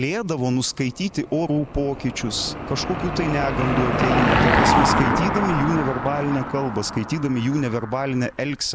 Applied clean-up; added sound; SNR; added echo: none; Car passing by / Engine; 1 dB; none.